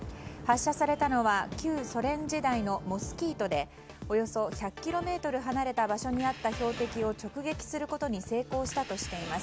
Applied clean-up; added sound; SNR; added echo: none; none; none; none.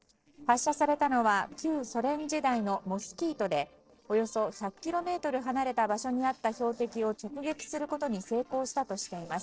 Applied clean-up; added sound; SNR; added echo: neural separator model SepFormer DNS4.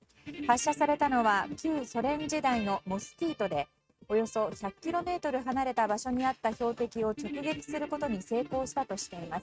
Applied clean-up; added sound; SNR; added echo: neural mask model RNNoise.